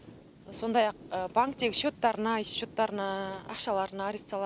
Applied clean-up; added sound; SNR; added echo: none; none; none; none.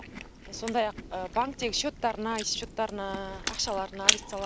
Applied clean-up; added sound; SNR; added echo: none; Chewing, mastication; 3 dB; none.